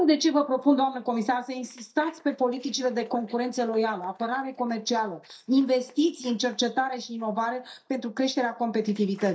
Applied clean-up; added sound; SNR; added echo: neural mask model DeepFilterNet 3.